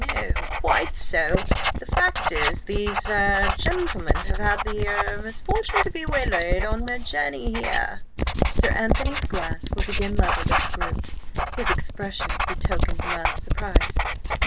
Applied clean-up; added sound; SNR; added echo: neural mask model Resemble Enhance denoiser.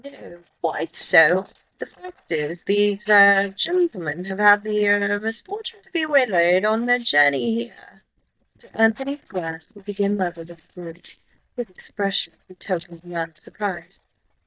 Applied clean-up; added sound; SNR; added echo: neural mask model DeepFilterNet 3.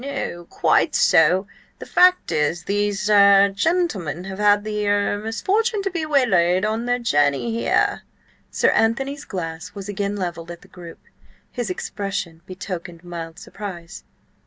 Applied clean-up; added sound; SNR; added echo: none; none; none; none.